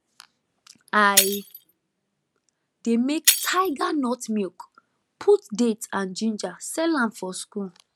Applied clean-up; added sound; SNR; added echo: none; Shatter; 3 dB; none.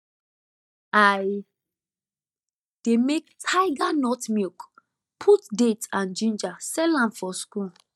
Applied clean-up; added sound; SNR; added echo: neural mask model DeepFilterNet 3.